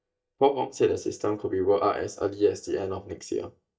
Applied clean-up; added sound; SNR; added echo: neural mask model DeepFilterNet 3.